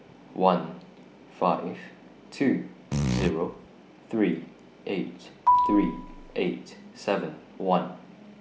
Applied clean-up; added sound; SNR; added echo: none; Marimba, xylophone + Fart; -2 dB; none.